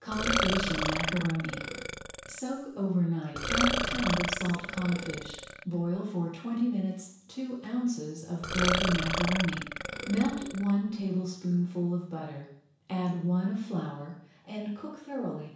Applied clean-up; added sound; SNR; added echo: none; Burping, eructation; 1 dB; reverberation time 0.7 s.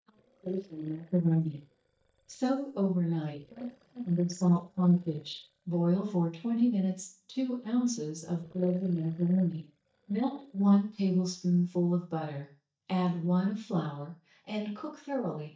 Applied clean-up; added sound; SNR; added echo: neural mask model DeepFilterNet 3.